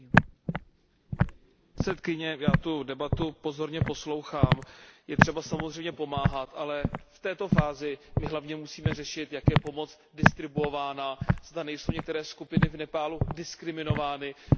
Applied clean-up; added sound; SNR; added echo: none; Walk, footsteps; -5 dB; none.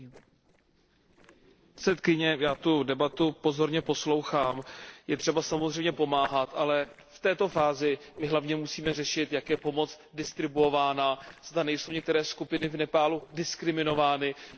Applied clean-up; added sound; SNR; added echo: neural separator model SepFormer DNS4.